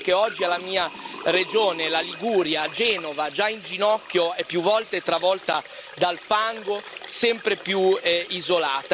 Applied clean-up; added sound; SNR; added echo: none; Sink (filling or washing) / Water tap, faucet; 15 dB; none.